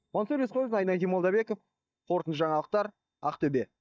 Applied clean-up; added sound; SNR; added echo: neural mask model DeepFilterNet 3.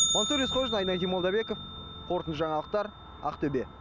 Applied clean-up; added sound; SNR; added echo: none; Bell; 4 dB; none.